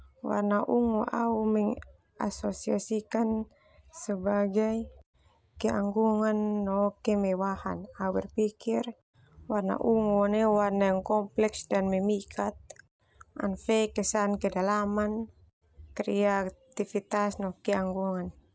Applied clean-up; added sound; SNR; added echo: none; none; none; none.